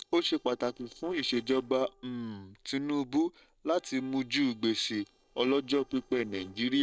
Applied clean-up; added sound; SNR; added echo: neural separator model SepFormer DNS4.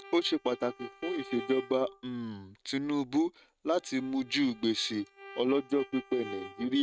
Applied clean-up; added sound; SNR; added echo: neural mask model RNNoise.